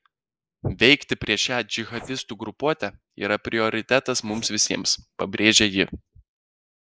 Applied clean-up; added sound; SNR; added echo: neural mask model Resemble Enhance denoiser.